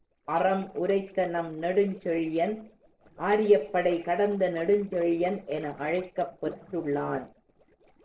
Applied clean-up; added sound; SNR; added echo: neural separator model SepFormer DNS4.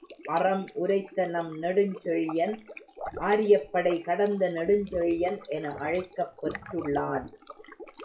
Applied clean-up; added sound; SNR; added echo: classical method WPE with log-MMSE.